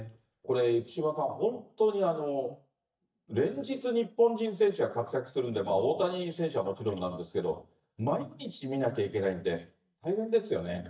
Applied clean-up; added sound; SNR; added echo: neural mask model DeepFilterNet 3.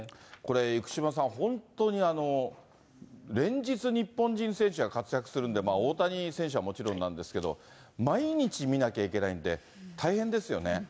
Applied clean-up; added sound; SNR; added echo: none; none; none; none.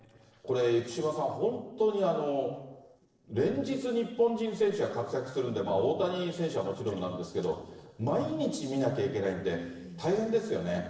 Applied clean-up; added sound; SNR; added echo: neural separator model SepFormer DNS4.